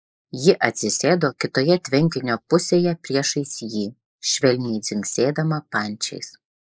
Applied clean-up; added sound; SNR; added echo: neural mask model Resemble Enhance denoiser.